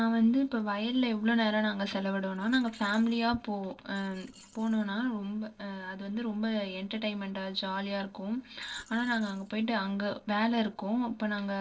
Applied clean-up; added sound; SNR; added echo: neural separator model SepFormer DNS4.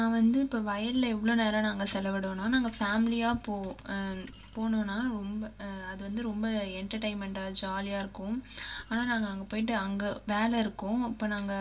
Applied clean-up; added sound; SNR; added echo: none; Coin (dropping); 19 dB; reverberation time 0.2 s.